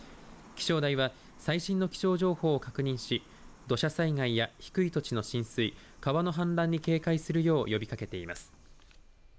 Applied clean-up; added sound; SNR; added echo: none; none; none; none.